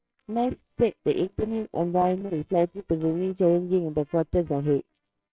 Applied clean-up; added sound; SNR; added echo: neural separator model SepFormer WHAMR!.